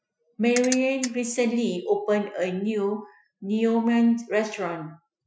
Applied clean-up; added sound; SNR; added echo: classical method Wiener filter.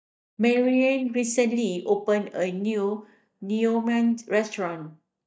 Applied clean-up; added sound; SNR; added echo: neural mask model DeepFilterNet 3.